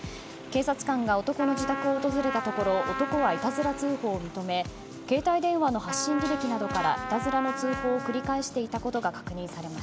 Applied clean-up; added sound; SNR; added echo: none; Trumpet; 7 dB; none.